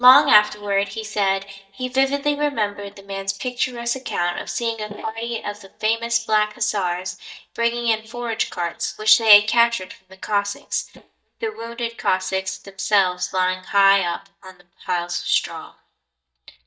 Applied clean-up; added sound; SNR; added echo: neural mask model DeepFilterNet 3.